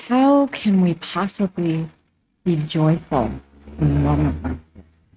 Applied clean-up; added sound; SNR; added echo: neural mask model RNNoise.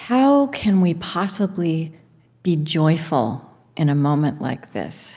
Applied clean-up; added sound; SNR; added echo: none; none; none; none.